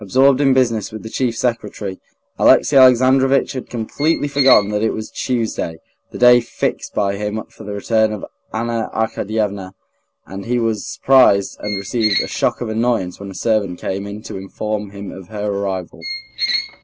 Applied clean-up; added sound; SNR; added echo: none; Squeak; 6 dB; none.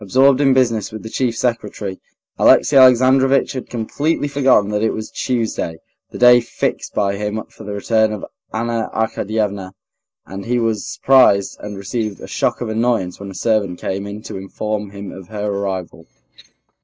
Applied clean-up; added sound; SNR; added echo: neural mask model DeepFilterNet 3.